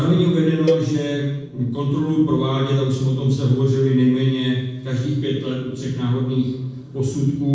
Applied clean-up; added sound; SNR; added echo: neural separator model SepFormer DNS4.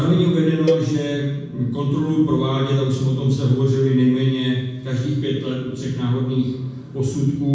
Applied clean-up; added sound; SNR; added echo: none; Cowbell; 7 dB; reverberation time 1.1 s.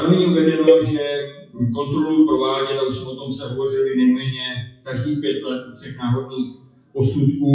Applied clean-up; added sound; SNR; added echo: classical method WPE with log-MMSE.